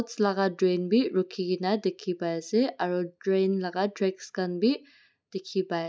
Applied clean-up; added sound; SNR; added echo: none; none; none; none.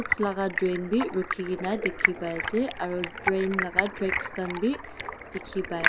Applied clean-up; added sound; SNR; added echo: none; Stream; 2 dB; none.